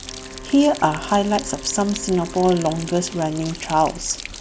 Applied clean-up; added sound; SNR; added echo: none; Wind instrument, woodwind instrument + Rain; 14 dB; none.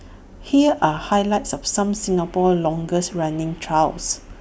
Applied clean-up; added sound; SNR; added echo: none; none; none; none.